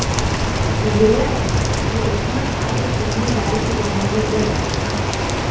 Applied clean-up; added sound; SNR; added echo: none; Rain; -4 dB; reverberation time 0.8 s.